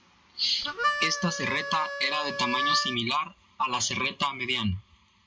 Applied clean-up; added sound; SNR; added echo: none; Harmonica; 2 dB; none.